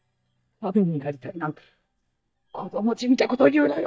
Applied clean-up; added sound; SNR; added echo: neural mask model DeepFilterNet 3.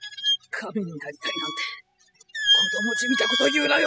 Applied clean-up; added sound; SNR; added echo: classical method spectral subtraction.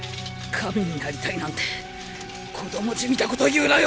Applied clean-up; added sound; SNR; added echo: none; none; none; none.